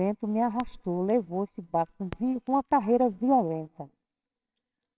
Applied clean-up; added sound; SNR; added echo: neural separator model SepFormer WHAMR!.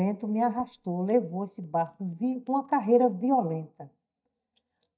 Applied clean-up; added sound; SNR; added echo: neural mask model DeepFilterNet 3.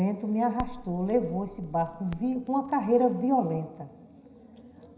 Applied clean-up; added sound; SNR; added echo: none; Crackle; 18 dB; reverberation time 0.9 s.